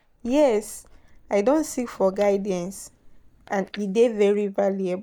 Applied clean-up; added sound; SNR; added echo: neural mask model DeepFilterNet 3.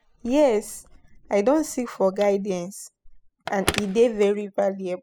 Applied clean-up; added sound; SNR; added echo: classical method spectral subtraction.